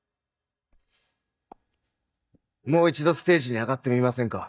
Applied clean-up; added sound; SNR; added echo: neural mask model DeepFilterNet 3.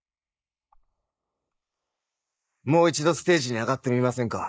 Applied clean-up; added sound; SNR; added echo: neural mask model Resemble Enhance denoiser.